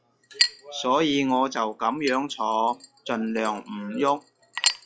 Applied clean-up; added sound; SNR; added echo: classical method log-MMSE.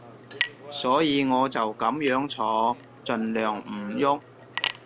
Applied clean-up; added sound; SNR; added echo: none; Chink, clink; 6 dB; none.